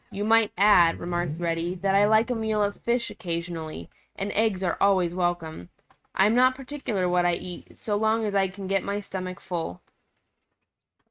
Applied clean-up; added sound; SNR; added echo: neural mask model RNNoise.